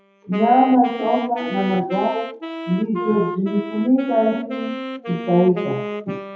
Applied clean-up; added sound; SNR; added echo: classical method WPE with log-MMSE.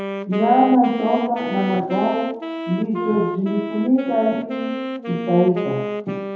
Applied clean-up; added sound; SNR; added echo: none; Wind instrument, woodwind instrument; 6 dB; reverberation time 0.8 s.